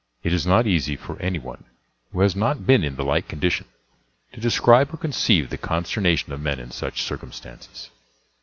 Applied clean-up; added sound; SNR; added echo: none; none; none; none.